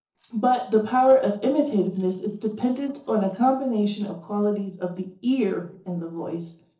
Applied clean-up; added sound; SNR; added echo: neural separator model SepFormer DNS4.